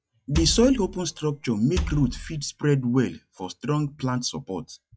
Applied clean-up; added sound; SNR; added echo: classical method log-MMSE.